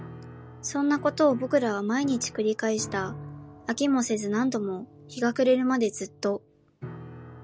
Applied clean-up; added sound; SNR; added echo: none; Piano; 16 dB; none.